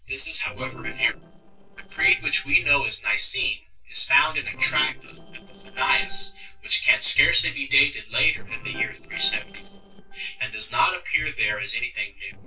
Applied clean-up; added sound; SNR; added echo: neural separator model SepFormer DNS4.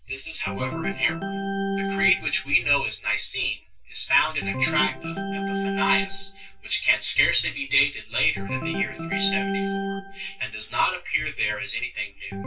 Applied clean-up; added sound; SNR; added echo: none; Organ; 4 dB; reverberation time 0.2 s.